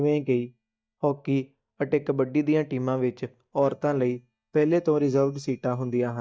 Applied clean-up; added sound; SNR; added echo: neural mask model DeepFilterNet 3.